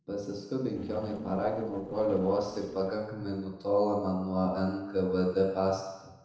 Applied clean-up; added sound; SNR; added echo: neural separator model SepFormer DNS4.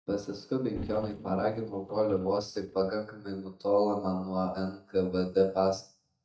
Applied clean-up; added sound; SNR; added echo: neural mask model DeepFilterNet 3.